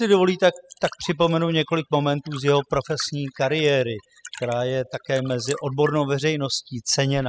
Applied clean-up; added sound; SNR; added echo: classical method spectral subtraction.